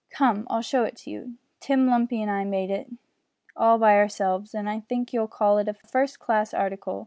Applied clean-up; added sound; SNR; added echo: none; none; none; none.